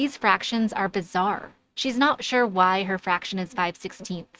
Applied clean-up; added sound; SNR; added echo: neural mask model RNNoise.